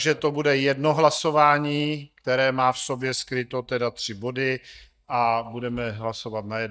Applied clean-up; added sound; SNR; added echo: neural mask model DeepFilterNet 3.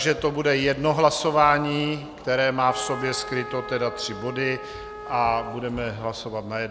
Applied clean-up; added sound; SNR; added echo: none; Trumpet; 13 dB; none.